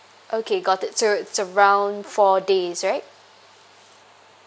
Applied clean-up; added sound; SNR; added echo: none; none; none; none.